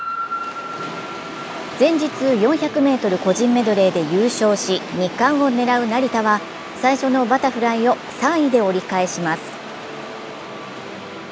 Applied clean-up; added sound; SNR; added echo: none; none; none; none.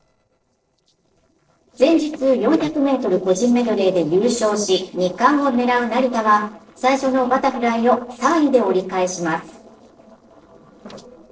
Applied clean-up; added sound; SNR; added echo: neural separator model SepFormer DNS4.